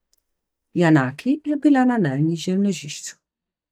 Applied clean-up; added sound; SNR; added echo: neural mask model DeepFilterNet 3.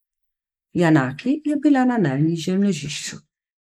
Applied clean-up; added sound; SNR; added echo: neural mask model Resemble Enhance denoiser.